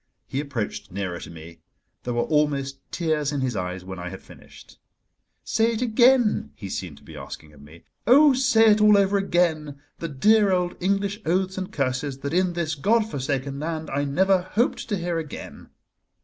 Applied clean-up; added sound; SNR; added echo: none; none; none; none.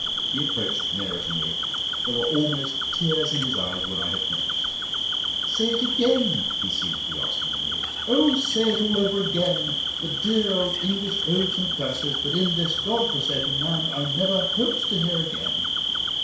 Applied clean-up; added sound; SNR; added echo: none; Cricket; -1 dB; reverberation time 0.6 s.